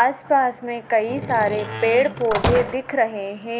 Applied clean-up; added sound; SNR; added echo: none; Slam; 7 dB; none.